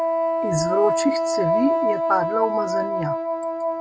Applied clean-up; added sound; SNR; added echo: none; Wind instrument, woodwind instrument; -3 dB; none.